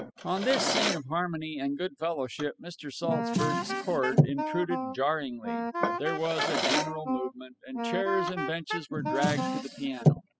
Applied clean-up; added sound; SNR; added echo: classical method spectral subtraction.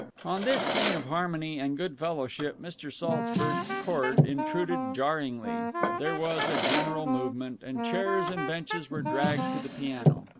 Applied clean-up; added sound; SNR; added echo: none; Drawer open or close + Wind instrument, woodwind instrument; -1 dB; none.